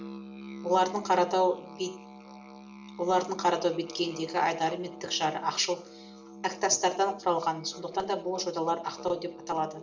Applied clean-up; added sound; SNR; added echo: none; Musical instrument; 15 dB; reverberation time 0.4 s.